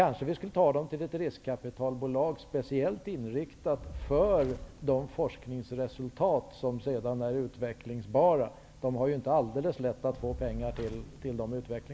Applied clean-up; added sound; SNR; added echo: none; Fire; 17 dB; none.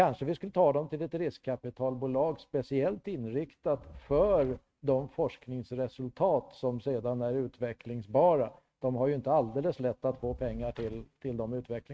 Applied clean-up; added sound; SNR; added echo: neural mask model RNNoise.